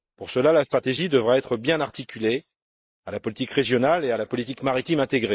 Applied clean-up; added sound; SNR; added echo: neural mask model Resemble Enhance denoiser.